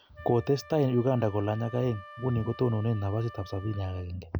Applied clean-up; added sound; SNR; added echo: none; Wind instrument, woodwind instrument; 20 dB; none.